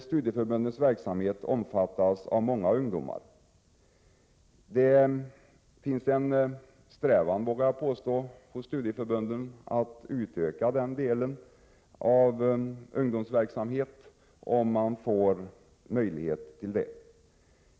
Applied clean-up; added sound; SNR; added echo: none; none; none; none.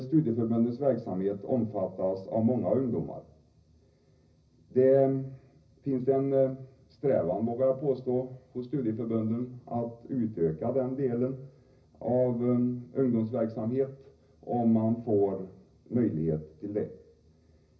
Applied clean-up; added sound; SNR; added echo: none; none; none; reverberation time 0.4 s.